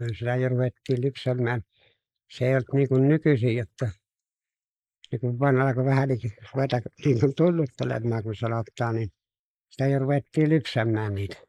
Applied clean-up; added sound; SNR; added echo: neural mask model Resemble Enhance denoiser.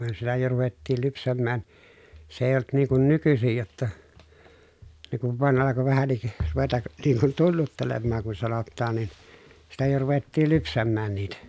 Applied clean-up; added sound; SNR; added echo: none; none; none; none.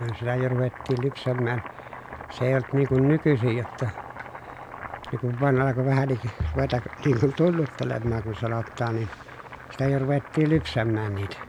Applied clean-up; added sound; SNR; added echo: none; Boiling; 15 dB; none.